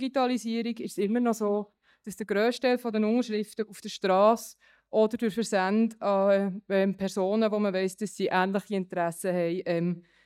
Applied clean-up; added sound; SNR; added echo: neural mask model DeepFilterNet 3.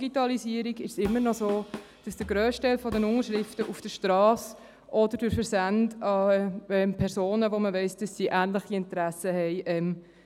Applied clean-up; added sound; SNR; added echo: none; Drum kit; 15 dB; none.